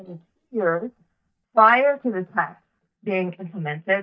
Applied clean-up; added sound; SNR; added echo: neural mask model DeepFilterNet 3.